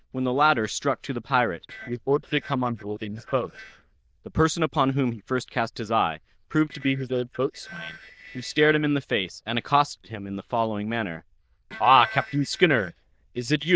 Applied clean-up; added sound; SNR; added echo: neural diffusion model UNIVERSE++.